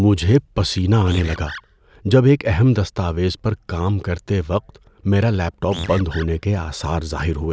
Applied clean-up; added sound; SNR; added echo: none; Animal; 13 dB; none.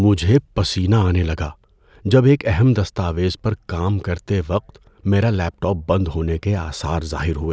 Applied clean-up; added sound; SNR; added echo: none; none; none; none.